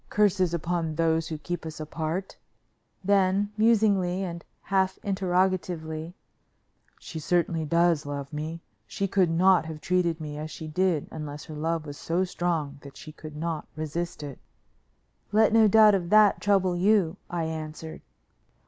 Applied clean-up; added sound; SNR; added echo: none; none; none; none.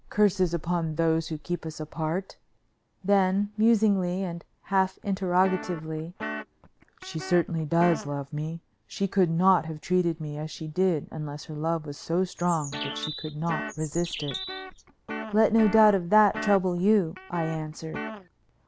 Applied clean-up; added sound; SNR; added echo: none; Bird + Guitar; 11 dB; none.